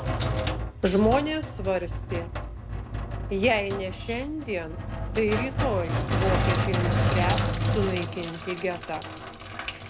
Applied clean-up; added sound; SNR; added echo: none; Sink (filling or washing); -1 dB; none.